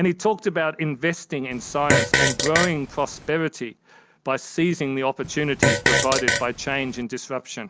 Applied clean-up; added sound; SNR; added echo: none; Fart; -2 dB; none.